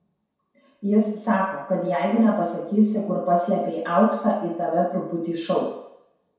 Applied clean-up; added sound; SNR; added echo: none; none; none; reverberation time 0.7 s.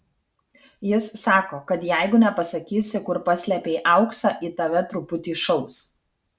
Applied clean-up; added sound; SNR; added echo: none; none; none; none.